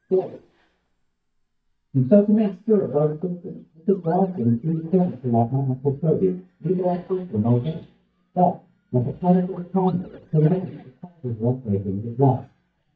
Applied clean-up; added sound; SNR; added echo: neural mask model DeepFilterNet 3.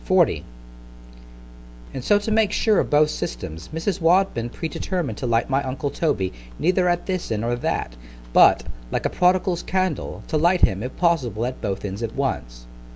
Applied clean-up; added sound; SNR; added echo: none; none; none; none.